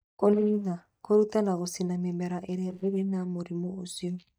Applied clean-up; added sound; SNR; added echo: neural mask model DeepFilterNet 3.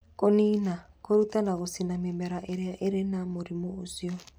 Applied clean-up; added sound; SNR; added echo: none; none; none; none.